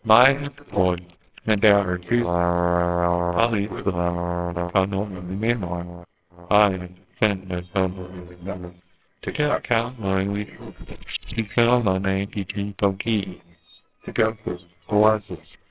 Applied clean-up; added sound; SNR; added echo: neural separator model SepFormer WHAMR!.